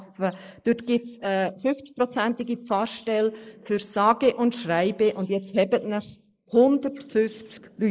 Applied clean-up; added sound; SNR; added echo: neural mask model Resemble Enhance denoiser.